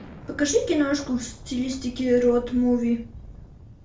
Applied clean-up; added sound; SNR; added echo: none; Explosion; 18 dB; reverberation time 0.4 s.